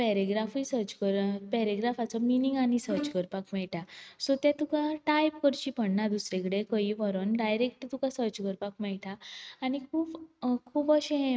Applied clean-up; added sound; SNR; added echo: neural mask model RNNoise.